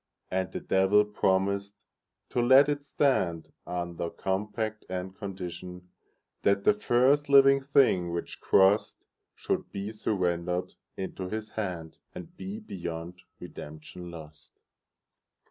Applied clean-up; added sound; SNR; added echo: none; none; none; none.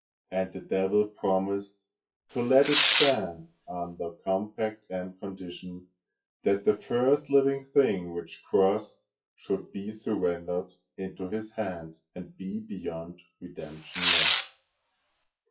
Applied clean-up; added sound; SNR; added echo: classical method WPE with log-MMSE.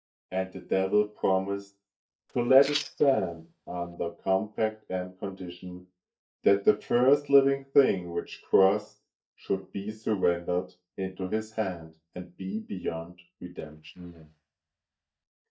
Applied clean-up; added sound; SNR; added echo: neural mask model DeepFilterNet 3.